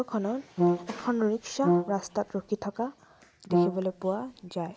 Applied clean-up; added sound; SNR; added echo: none; Brass instrument; -2 dB; none.